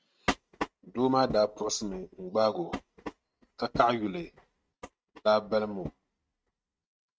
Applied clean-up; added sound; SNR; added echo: neural mask model RNNoise.